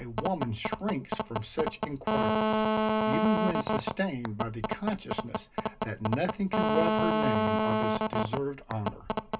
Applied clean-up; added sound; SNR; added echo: none; Telephone; -4 dB; reverberation time 0.2 s.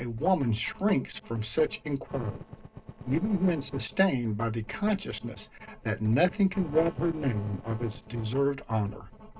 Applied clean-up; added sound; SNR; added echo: neural separator model SepFormer DNS4.